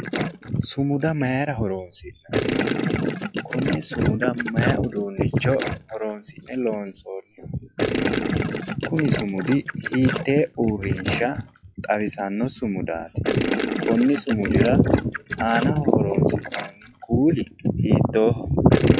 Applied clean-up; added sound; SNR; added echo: classical method log-MMSE.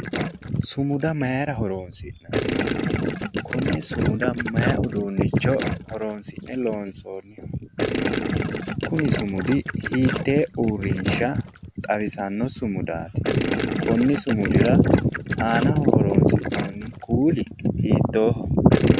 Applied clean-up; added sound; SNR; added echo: none; Gurgling; 6 dB; none.